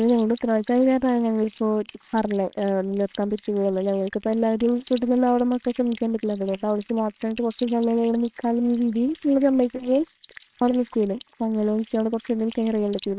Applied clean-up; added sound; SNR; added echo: neural separator model SepFormer WHAMR!.